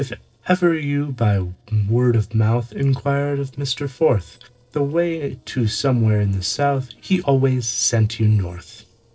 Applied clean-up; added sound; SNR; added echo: neural separator model SepFormer DNS4.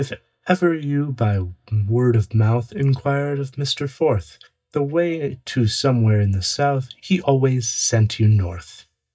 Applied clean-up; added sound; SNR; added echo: neural mask model DeepFilterNet 3.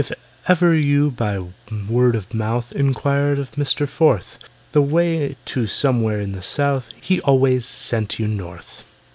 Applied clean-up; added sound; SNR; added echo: none; none; none; none.